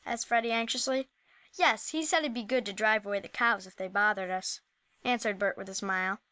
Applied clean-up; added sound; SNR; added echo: none; none; none; none.